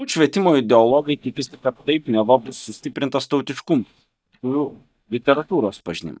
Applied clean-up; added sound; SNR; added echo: neural mask model DeepFilterNet 3.